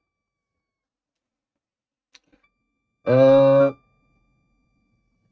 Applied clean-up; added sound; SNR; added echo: neural mask model RNNoise.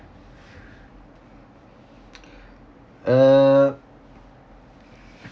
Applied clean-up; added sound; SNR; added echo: none; none; none; none.